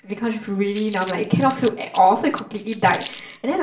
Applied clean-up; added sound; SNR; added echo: none; Crumpling, crinkling; 11 dB; reverberation time 0.4 s.